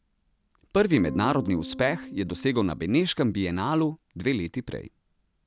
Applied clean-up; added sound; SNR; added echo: none; Electric guitar / Strum; 12 dB; none.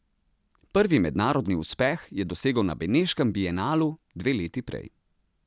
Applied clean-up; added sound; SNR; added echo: none; none; none; none.